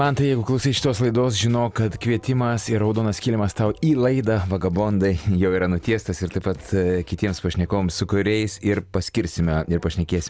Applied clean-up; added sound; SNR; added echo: none; none; none; none.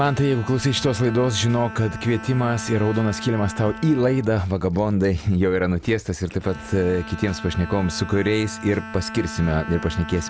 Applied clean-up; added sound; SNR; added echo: none; Bowed string instrument; 14 dB; none.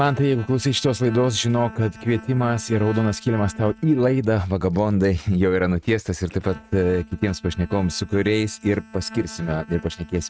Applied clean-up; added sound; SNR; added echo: neural mask model RNNoise.